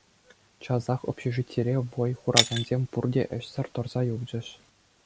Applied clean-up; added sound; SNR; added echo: none; Shatter; 4 dB; none.